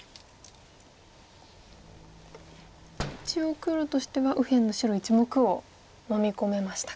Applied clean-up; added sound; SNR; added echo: none; Slam; 16 dB; none.